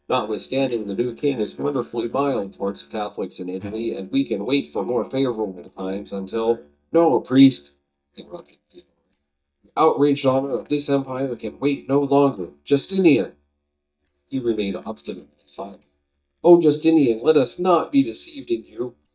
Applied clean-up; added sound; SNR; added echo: neural mask model DeepFilterNet 3.